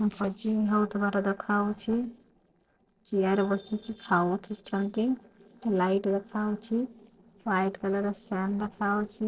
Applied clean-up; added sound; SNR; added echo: neural separator model SepFormer DNS4.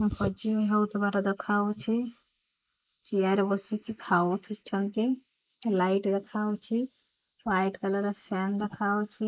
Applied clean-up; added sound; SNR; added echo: neural mask model Resemble Enhance denoiser.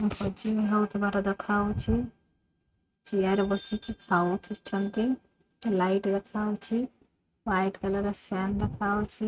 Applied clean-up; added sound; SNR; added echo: neural mask model RNNoise.